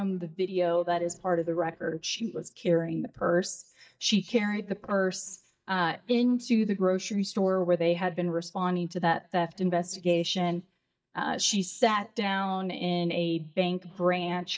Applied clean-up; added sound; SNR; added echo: neural mask model DeepFilterNet 3.